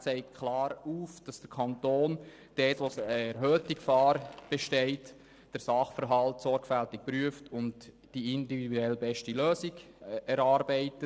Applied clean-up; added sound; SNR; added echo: neural separator model SepFormer DNS4.